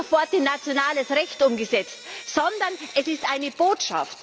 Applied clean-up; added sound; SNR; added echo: none; Drip / Sink (filling or washing); 19 dB; none.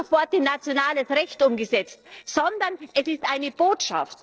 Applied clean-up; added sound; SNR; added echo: neural separator model SepFormer DNS4.